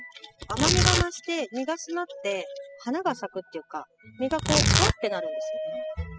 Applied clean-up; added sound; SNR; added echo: classical method spectral subtraction.